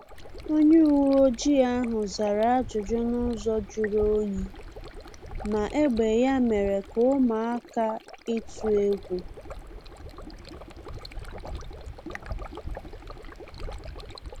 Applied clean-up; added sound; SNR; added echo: none; Waves, surf + Stream; 13 dB; none.